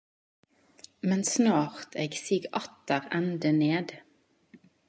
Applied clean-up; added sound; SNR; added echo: none; none; none; none.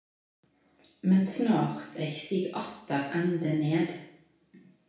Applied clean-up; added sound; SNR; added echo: none; none; none; reverberation time 0.6 s.